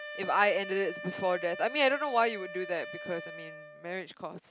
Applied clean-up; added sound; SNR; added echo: none; Wind instrument, woodwind instrument; 11 dB; none.